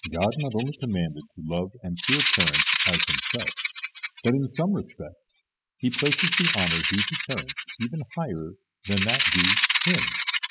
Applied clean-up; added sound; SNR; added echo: classical method spectral subtraction.